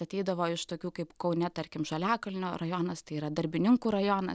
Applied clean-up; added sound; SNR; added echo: none; none; none; none.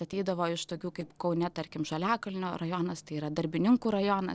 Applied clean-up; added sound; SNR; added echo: neural separator model SepFormer DNS4.